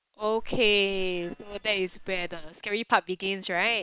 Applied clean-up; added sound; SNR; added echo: neural separator model SepFormer WHAM!.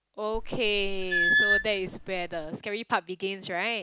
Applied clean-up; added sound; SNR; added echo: none; Squeak / Screech; -3 dB; none.